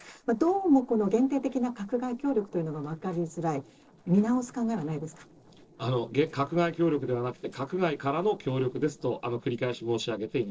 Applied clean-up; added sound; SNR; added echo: neural separator model SepFormer DNS4.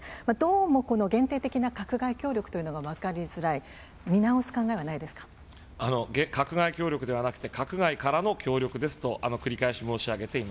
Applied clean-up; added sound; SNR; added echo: none; none; none; none.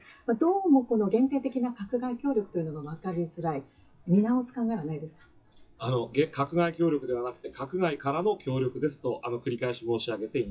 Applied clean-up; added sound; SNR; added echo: classical method WPE with log-MMSE.